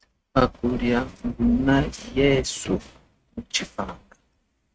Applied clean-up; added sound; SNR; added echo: neural mask model RNNoise.